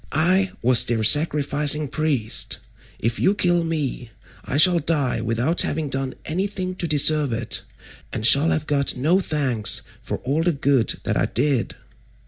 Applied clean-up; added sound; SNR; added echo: none; none; none; none.